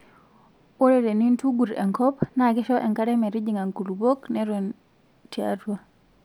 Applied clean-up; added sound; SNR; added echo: none; none; none; none.